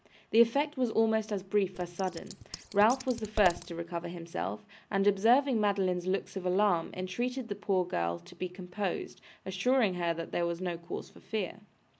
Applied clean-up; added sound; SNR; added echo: none; Scissors; 11 dB; none.